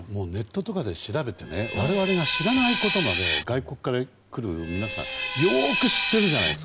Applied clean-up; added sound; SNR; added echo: none; Screech; -1 dB; none.